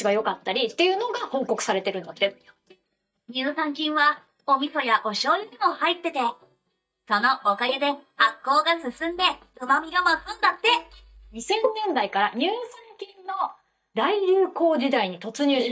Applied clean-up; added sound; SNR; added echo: neural mask model DeepFilterNet 3.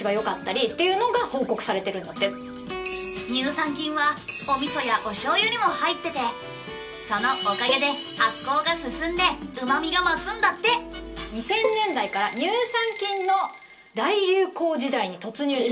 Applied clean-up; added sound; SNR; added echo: none; Bowed string instrument; 12 dB; reverberation time 0.2 s.